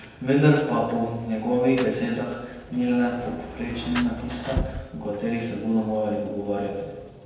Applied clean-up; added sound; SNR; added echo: none; Rain; 12 dB; reverberation time 1.1 s.